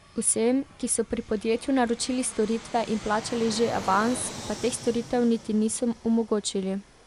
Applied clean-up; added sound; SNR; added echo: none; Fixed-wing aircraft, airplane; 15 dB; none.